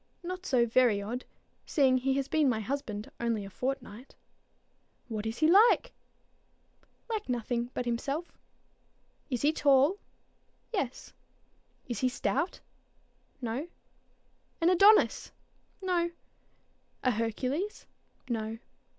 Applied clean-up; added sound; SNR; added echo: none; none; none; none.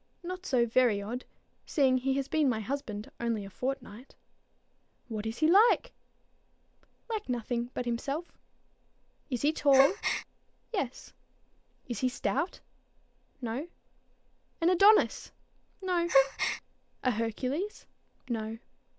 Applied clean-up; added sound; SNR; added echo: none; Gasp; 2 dB; none.